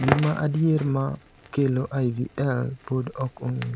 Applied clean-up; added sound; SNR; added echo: none; Crackle; 10 dB; none.